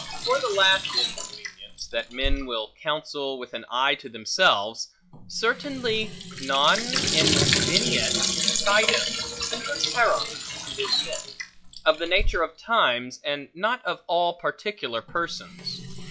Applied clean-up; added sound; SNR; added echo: classical method log-MMSE.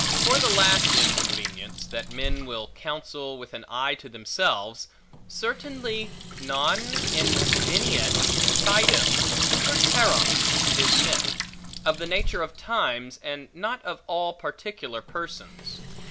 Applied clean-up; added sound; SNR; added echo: none; Sink (filling or washing) / Water tap, faucet; -3 dB; none.